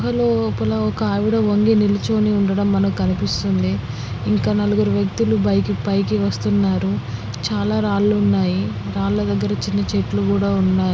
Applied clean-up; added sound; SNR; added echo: none; none; none; none.